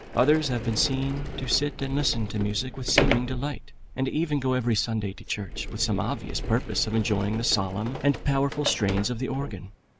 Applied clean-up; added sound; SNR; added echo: none; Sliding door; 6 dB; none.